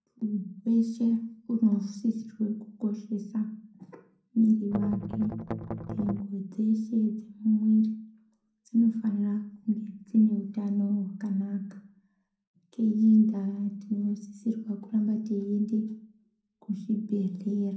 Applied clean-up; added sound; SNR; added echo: none; Strum; 7 dB; reverberation time 0.5 s.